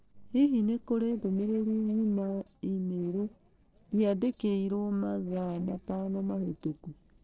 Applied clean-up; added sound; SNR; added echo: neural separator model SepFormer DNS4.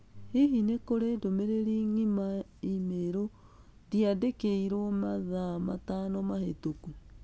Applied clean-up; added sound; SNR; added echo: none; none; none; none.